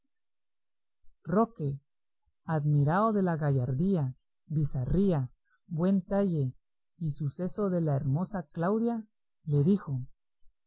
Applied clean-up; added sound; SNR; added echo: none; none; none; none.